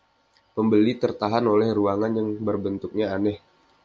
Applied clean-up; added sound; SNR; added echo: none; none; none; none.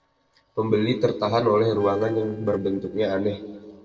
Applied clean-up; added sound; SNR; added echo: neural separator model SepFormer DNS4.